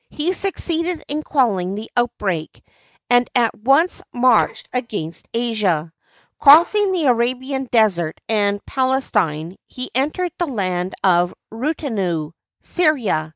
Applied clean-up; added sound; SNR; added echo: neural mask model DeepFilterNet 3.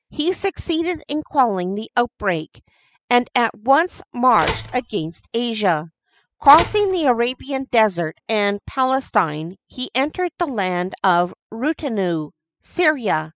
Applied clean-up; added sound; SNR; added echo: classical method spectral subtraction.